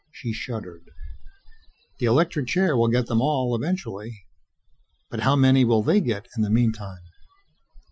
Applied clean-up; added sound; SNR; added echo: classical method Wiener filter.